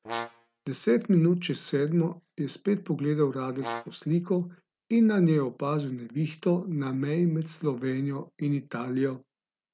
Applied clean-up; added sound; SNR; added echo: neural mask model RNNoise.